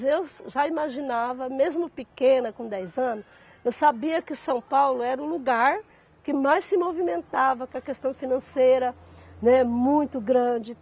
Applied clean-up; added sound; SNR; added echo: none; none; none; none.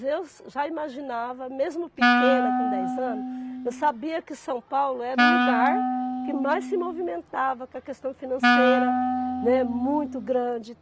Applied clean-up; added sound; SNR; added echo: none; Wind instrument, woodwind instrument; -2 dB; none.